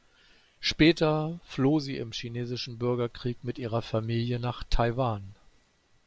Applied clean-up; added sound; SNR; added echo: none; none; none; none.